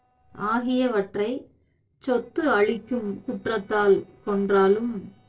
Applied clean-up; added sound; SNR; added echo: neural separator model SepFormer DNS4.